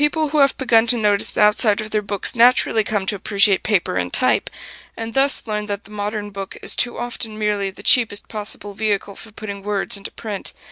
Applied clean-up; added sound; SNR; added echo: none; none; none; none.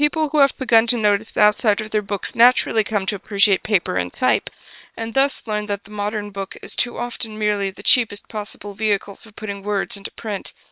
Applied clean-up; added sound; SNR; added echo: neural separator model SepFormer WHAM!.